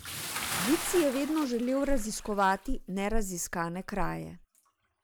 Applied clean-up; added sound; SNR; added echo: none; Bathtub (filling or washing) / Splash, splatter; 10 dB; none.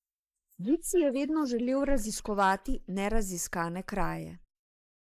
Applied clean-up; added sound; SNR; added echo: neural mask model Resemble Enhance denoiser.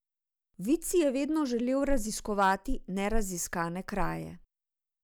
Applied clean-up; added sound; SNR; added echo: none; none; none; none.